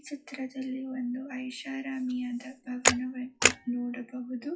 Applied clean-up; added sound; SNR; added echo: classical method WPE with log-MMSE.